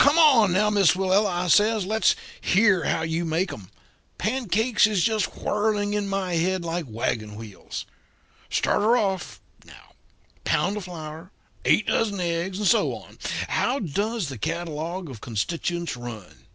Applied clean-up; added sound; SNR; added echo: none; none; none; none.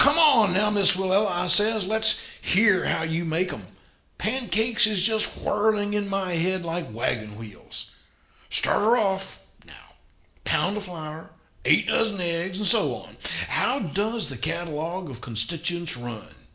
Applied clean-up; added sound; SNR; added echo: none; none; none; reverberation time 0.6 s.